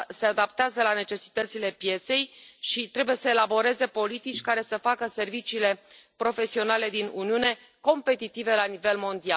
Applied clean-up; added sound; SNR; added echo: none; none; none; none.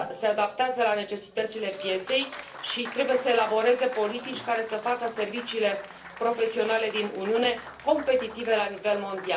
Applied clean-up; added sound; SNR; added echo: none; Applause; 15 dB; reverberation time 0.3 s.